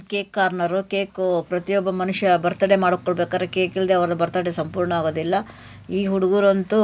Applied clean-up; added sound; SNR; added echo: none; none; none; none.